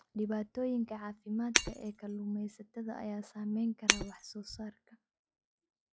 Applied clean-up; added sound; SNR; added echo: classical method log-MMSE.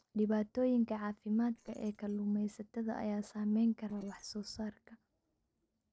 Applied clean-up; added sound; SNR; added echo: neural separator model SepFormer DNS4.